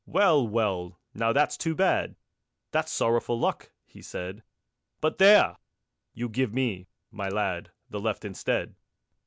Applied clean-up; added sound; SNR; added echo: none; none; none; none.